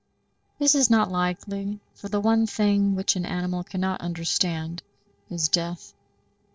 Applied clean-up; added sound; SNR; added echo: neural separator model SepFormer DNS4.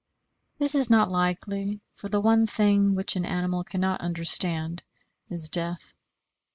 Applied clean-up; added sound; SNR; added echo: neural mask model Resemble Enhance denoiser.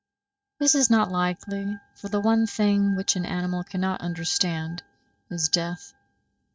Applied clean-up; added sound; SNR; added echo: neural mask model RNNoise.